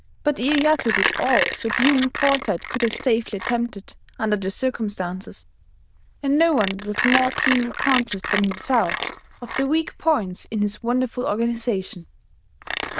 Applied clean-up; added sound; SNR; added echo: neural diffusion model UNIVERSE++.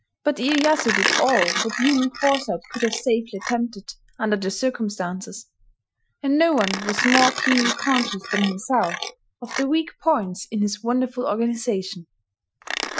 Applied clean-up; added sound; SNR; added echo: classical method Wiener filter.